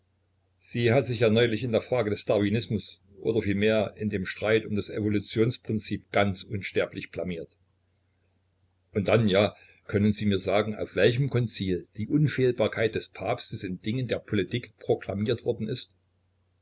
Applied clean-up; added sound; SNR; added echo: none; none; none; none.